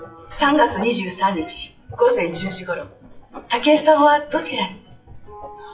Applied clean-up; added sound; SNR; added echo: classical method WPE with log-MMSE.